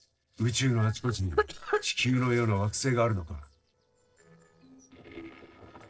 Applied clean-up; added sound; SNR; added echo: neural separator model SepFormer DNS4.